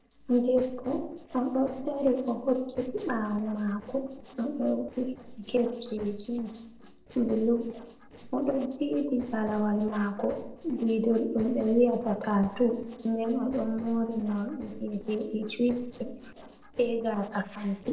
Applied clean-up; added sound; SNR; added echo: neural separator model SepFormer DNS4.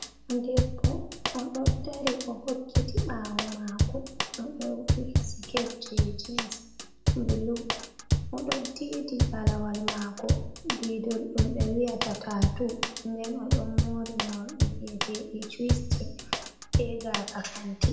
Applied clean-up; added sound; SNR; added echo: none; Drum / Drum kit; -4 dB; reverberation time 0.7 s.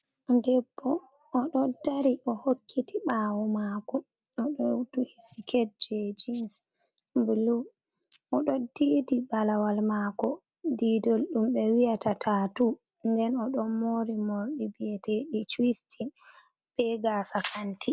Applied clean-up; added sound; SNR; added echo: none; none; none; none.